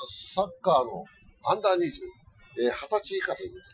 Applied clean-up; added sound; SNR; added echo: classical method Wiener filter.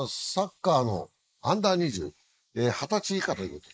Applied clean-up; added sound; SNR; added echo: neural mask model Resemble Enhance denoiser.